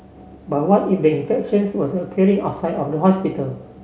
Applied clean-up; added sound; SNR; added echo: none; none; none; none.